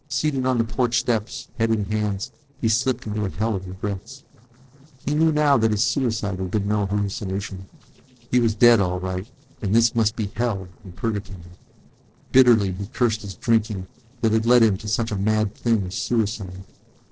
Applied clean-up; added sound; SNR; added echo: neural separator model SepFormer DNS4.